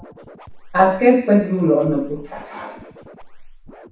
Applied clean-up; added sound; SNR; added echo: none; Scratching (performance technique); 19 dB; reverberation time 0.7 s.